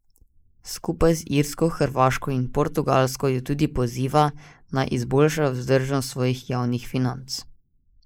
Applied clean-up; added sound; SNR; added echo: neural mask model Resemble Enhance denoiser.